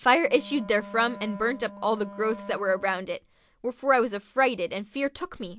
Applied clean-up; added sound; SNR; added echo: none; Wind instrument, woodwind instrument; 16 dB; none.